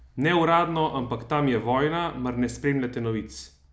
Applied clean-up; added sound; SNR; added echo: none; none; none; none.